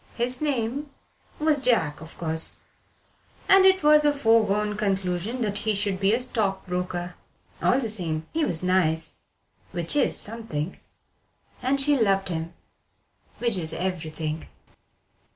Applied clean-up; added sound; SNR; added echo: none; none; none; none.